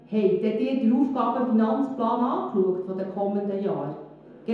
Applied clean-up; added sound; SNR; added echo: none; none; none; reverberation time 1.0 s.